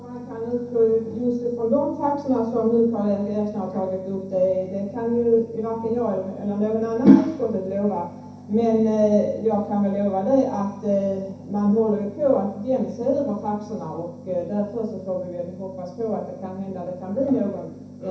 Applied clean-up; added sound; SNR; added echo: none; none; none; reverberation time 0.7 s.